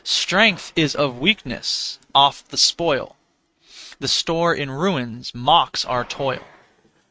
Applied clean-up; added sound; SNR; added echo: neural mask model RNNoise.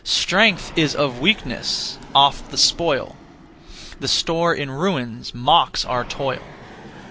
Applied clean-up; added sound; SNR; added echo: none; Fixed-wing aircraft, airplane; 20 dB; none.